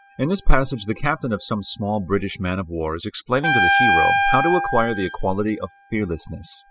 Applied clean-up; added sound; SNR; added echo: classical method spectral subtraction.